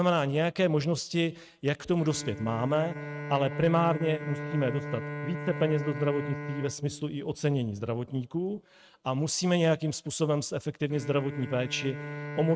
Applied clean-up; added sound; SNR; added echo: neural mask model RNNoise.